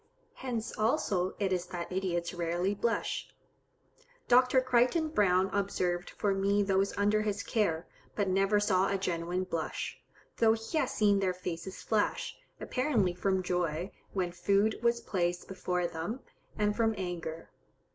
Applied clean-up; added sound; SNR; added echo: none; none; none; none.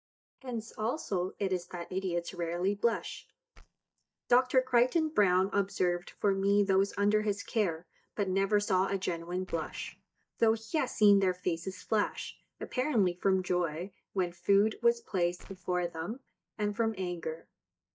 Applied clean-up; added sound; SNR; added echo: neural mask model DeepFilterNet 3.